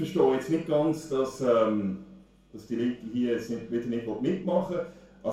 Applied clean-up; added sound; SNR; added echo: none; none; none; reverberation time 0.3 s.